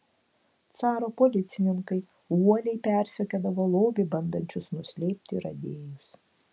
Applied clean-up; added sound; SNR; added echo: none; none; none; none.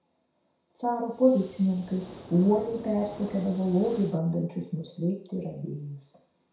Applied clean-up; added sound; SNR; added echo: none; Hiss; 17 dB; reverberation time 0.6 s.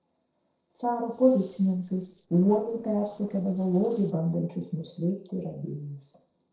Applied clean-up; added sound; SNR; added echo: neural separator model SepFormer DNS4.